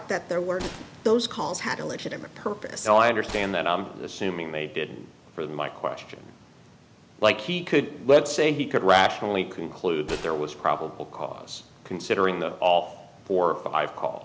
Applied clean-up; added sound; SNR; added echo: none; Gunshot, gunfire; 19 dB; none.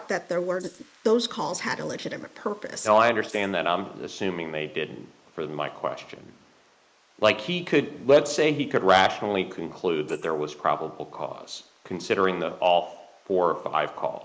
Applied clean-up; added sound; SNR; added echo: neural mask model Resemble Enhance denoiser.